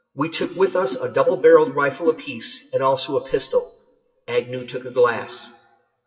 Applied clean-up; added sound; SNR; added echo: classical method WPE with log-MMSE.